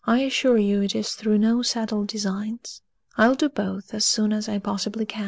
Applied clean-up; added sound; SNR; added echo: none; none; none; none.